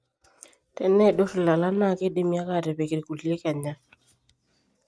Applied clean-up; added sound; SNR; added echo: neural mask model DeepFilterNet 3.